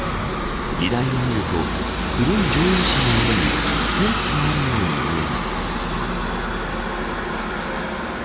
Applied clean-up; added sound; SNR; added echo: none; Aircraft; -1 dB; none.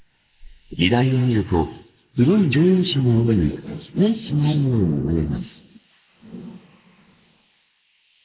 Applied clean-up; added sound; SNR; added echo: neural mask model Resemble Enhance denoiser.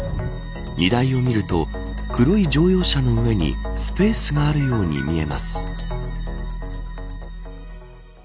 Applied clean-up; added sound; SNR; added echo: none; none; none; none.